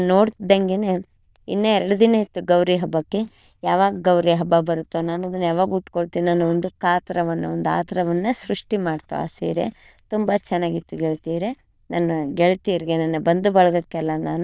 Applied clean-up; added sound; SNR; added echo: neural diffusion model UNIVERSE++.